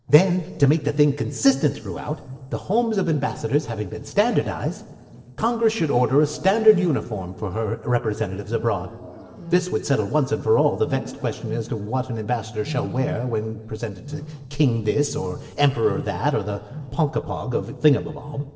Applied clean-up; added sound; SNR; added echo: neural separator model SepFormer DNS4.